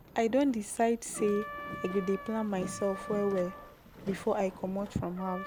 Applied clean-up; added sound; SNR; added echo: none; Trumpet + Boat, Water vehicle; 12 dB; none.